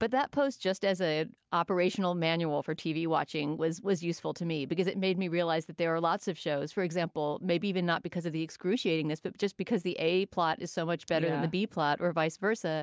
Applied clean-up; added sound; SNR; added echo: none; none; none; none.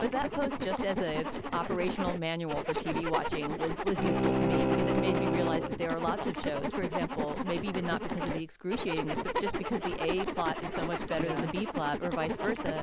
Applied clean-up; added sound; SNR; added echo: none; Zipper (clothing) + Bowed string instrument; -1 dB; none.